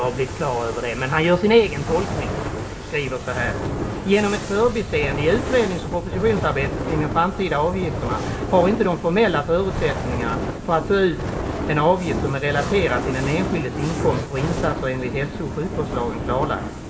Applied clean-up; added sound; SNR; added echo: none; Fire; 5 dB; reverberation time 0.2 s.